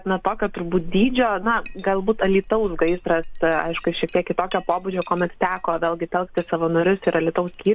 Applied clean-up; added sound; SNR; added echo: none; Chink, clink; 12 dB; none.